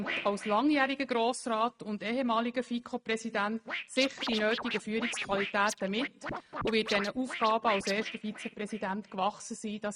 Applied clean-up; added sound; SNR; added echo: neural mask model RNNoise.